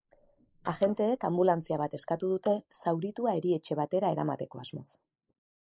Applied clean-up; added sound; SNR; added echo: neural mask model Resemble Enhance denoiser.